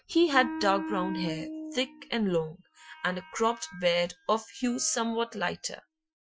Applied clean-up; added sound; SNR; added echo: classical method Wiener filter.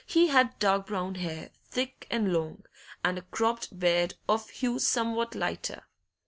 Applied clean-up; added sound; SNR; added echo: none; none; none; none.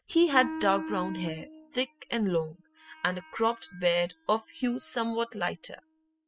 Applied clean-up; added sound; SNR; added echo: classical method spectral subtraction.